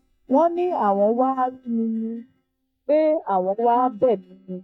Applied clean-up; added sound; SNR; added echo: neural mask model DeepFilterNet 3.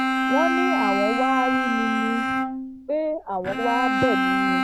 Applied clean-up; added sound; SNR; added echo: none; Bowed string instrument; -3 dB; none.